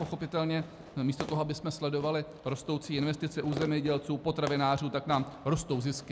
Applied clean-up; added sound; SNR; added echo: none; Fireworks; 14 dB; none.